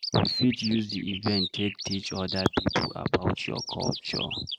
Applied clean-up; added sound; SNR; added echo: neural mask model Resemble Enhance denoiser.